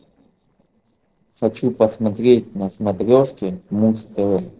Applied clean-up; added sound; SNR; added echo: neural separator model SepFormer DNS4.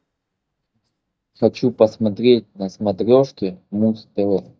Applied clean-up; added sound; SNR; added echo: neural mask model DeepFilterNet 3.